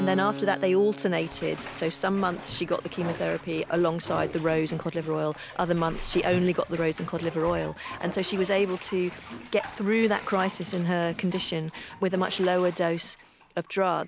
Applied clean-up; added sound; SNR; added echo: none; Bathtub (filling or washing) + Keyboard (musical); 13 dB; none.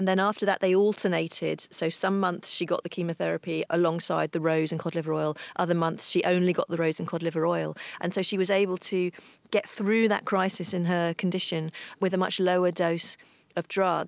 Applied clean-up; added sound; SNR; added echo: none; none; none; none.